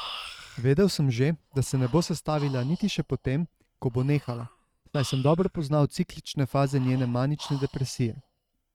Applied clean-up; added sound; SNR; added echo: neural mask model RNNoise.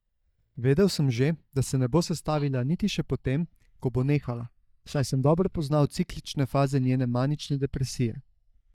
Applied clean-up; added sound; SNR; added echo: neural mask model DeepFilterNet 3.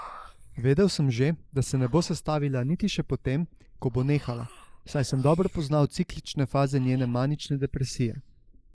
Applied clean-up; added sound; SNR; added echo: neural mask model Resemble Enhance denoiser.